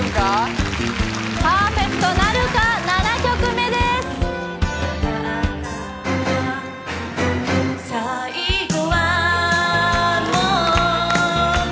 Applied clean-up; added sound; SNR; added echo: none; none; none; none.